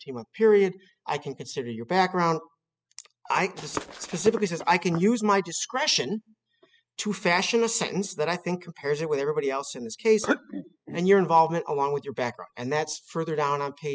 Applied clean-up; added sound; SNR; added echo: classical method spectral subtraction.